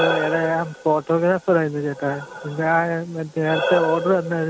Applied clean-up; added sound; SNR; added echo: none; Breathing; 7 dB; none.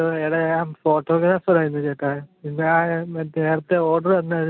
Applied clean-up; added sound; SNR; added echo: none; none; none; none.